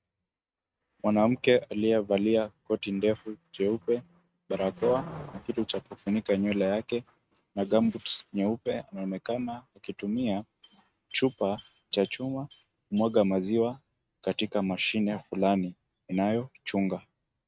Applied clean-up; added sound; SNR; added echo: neural mask model RNNoise.